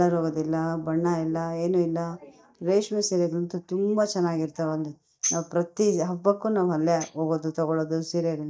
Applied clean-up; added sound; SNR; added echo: neural mask model DeepFilterNet 3.